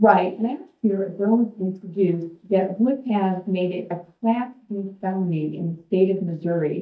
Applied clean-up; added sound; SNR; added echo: neural mask model DeepFilterNet 3.